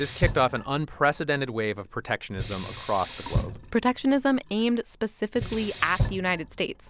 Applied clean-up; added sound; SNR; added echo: none; Sink (filling or washing); 7 dB; none.